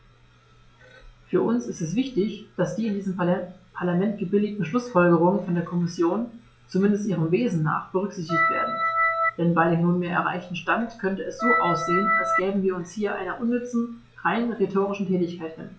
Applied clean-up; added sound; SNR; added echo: classical method log-MMSE.